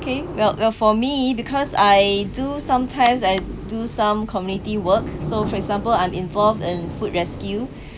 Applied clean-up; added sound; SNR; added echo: none; none; none; none.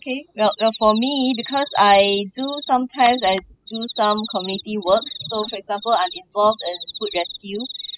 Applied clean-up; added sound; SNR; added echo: classical method spectral subtraction.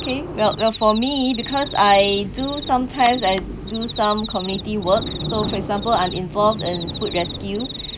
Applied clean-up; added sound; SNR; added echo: none; Cricket; 12 dB; none.